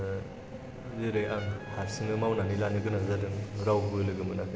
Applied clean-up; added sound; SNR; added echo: none; Trumpet; 20 dB; none.